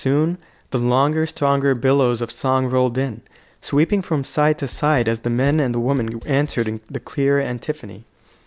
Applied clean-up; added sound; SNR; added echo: none; Drum kit; 20 dB; none.